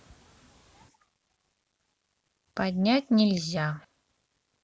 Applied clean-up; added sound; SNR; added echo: none; none; none; none.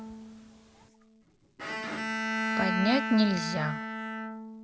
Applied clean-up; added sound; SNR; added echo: none; Bowed string instrument; 2 dB; none.